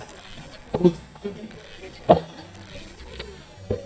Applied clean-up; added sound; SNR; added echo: neural mask model DeepFilterNet 3.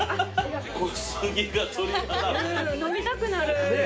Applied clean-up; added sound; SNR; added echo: none; none; none; none.